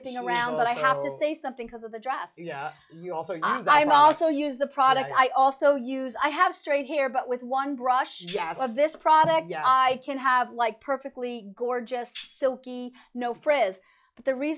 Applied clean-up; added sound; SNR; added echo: classical method log-MMSE.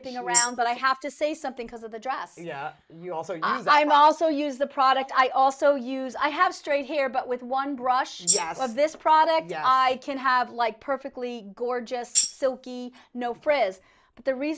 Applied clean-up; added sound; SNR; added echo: neural mask model Resemble Enhance denoiser.